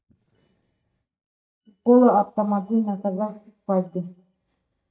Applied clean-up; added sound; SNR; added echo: neural mask model DeepFilterNet 3.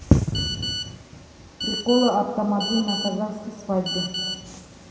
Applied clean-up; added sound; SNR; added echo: none; Telephone; 7 dB; reverberation time 2.1 s.